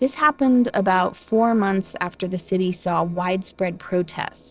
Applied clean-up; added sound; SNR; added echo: neural separator model SepFormer DNS4.